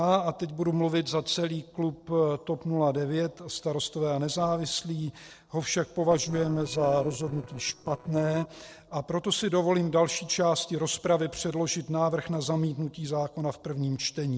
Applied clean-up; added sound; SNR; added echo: neural separator model SepFormer DNS4.